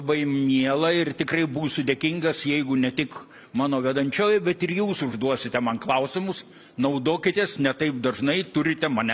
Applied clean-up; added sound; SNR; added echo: none; none; none; none.